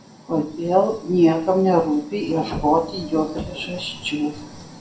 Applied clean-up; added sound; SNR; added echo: none; Printer; 14 dB; reverberation time 0.4 s.